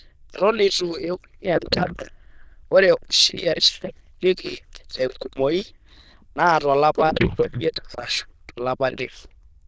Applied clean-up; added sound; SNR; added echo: neural diffusion model UNIVERSE++.